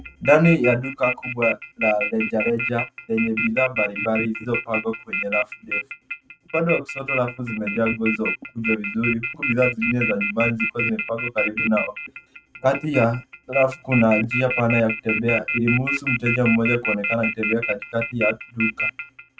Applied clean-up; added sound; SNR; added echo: neural mask model RNNoise.